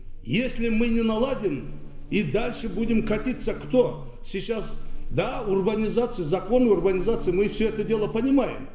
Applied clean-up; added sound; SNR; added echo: none; Buzz; 7 dB; reverberation time 2.1 s.